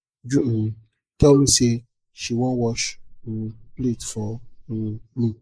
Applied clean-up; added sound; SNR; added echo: neural mask model Resemble Enhance denoiser.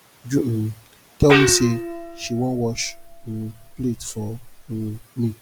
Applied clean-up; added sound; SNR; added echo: none; Gong; 4 dB; none.